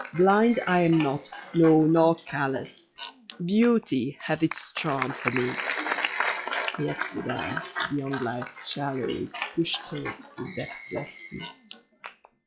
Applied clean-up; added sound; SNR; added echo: classical method log-MMSE.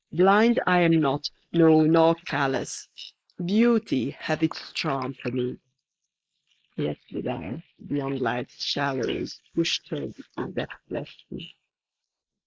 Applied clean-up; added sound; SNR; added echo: neural mask model Resemble Enhance denoiser.